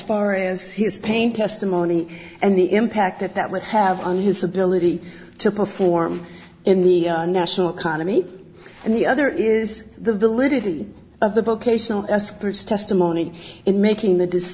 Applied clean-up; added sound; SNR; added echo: none; none; none; none.